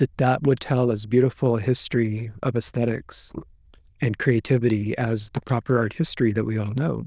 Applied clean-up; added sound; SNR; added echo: neural diffusion model UNIVERSE++.